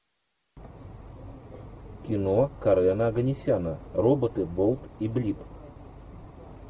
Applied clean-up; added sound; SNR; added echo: none; none; none; none.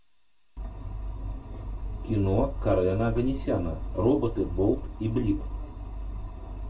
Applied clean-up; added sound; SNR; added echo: none; none; none; reverberation time 0.2 s.